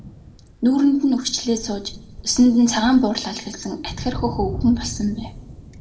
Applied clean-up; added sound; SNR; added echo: none; Thunder; 13 dB; reverberation time 0.4 s.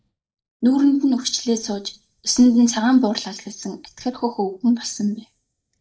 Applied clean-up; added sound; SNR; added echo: neural mask model DeepFilterNet 3.